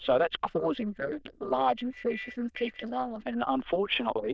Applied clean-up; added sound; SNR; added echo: neural diffusion model UNIVERSE++.